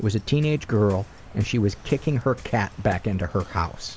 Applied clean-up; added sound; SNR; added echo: none; Waves, surf; 19 dB; none.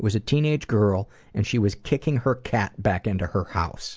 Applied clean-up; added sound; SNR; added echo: none; none; none; none.